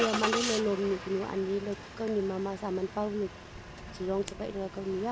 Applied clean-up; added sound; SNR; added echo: none; Engine starting; 7 dB; none.